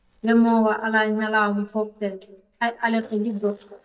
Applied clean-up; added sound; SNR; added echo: neural mask model DeepFilterNet 3.